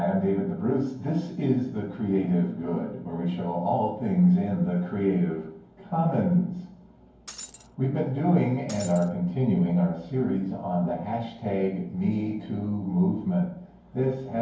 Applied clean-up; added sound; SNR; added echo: none; Shatter; 16 dB; reverberation time 0.9 s.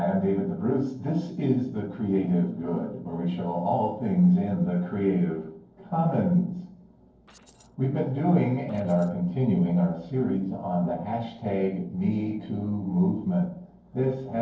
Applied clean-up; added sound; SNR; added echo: neural separator model SepFormer DNS4.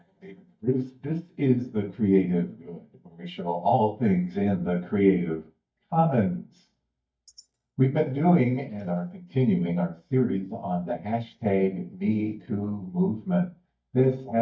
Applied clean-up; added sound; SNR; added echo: neural mask model DeepFilterNet 3.